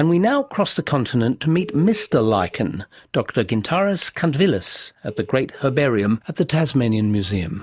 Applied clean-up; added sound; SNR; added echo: neural mask model DeepFilterNet 3.